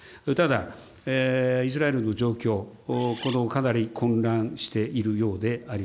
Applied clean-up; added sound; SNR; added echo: neural mask model Resemble Enhance denoiser.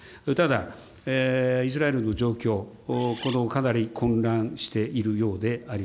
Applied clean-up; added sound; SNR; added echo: none; Bird; 15 dB; none.